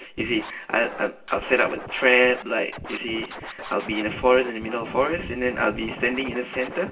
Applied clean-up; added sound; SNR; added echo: none; Scratching (performance technique); 13 dB; reverberation time 0.2 s.